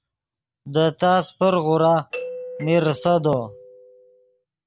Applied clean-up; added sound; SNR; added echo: none; Doorbell; 14 dB; none.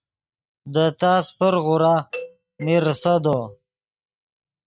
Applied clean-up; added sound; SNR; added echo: neural mask model RNNoise.